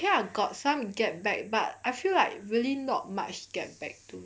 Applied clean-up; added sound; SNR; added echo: none; none; none; none.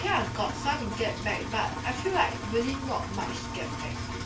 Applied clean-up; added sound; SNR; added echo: none; Engine; 4 dB; reverberation time 0.2 s.